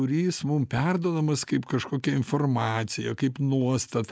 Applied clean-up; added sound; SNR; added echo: none; none; none; none.